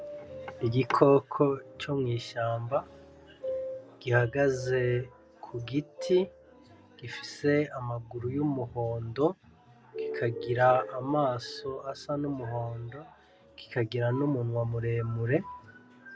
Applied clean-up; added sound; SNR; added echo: none; none; none; none.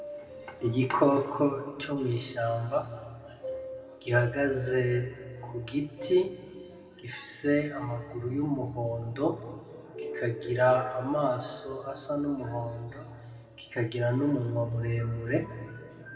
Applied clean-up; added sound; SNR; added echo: none; none; none; reverberation time 2.0 s.